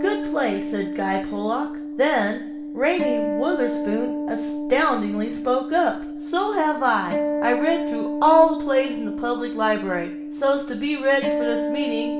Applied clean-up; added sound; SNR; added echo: none; Acoustic guitar; 4 dB; reverberation time 0.9 s.